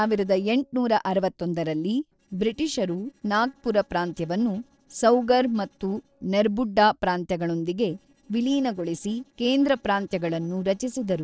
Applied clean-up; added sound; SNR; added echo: neural separator model SepFormer DNS4.